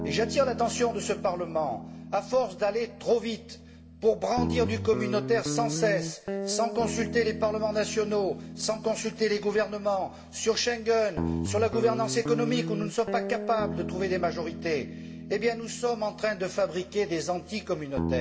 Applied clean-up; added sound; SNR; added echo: none; Guitar; 7 dB; reverberation time 0.4 s.